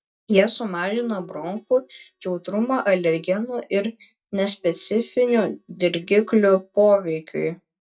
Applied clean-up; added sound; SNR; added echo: neural mask model DeepFilterNet 3.